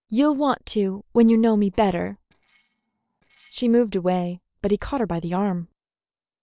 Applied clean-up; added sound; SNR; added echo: neural separator model SepFormer DNS4.